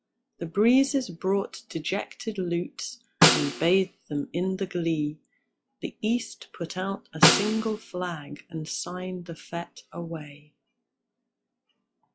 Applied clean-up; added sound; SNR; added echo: classical method log-MMSE.